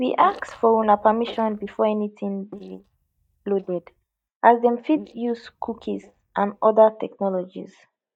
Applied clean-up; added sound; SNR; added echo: neural mask model DeepFilterNet 3.